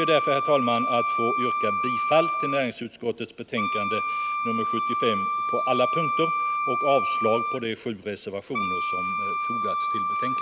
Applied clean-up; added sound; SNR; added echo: none; Wind instrument, woodwind instrument; -1 dB; none.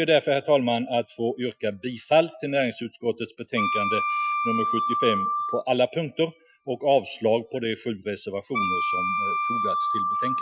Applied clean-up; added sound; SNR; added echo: classical method Wiener filter.